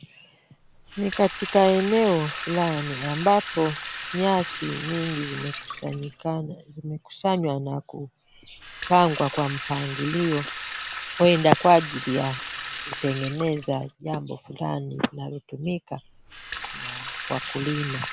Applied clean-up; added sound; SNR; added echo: none; Sink (filling or washing) / Water tap, faucet; 6 dB; none.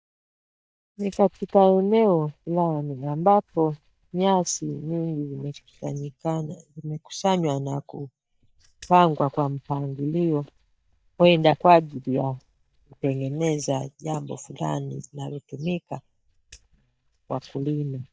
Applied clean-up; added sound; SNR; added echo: neural mask model DeepFilterNet 3.